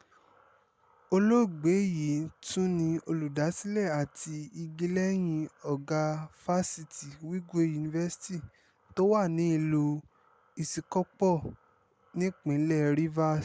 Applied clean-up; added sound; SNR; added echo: none; none; none; none.